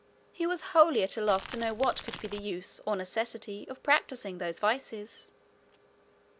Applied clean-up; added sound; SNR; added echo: none; Crumpling, crinkling / Crackle; 11 dB; none.